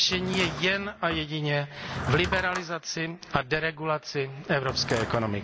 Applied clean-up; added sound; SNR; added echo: none; Drawer open or close / Wood; 10 dB; none.